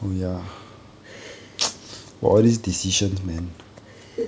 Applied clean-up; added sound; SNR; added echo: none; none; none; none.